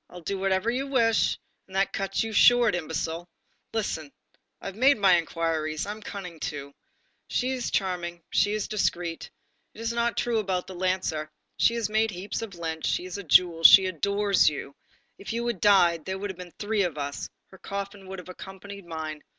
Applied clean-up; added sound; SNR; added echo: none; none; none; none.